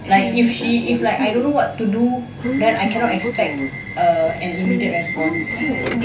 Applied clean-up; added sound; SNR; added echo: none; Subway, metro, underground / Alarm; 6 dB; reverberation time 0.3 s.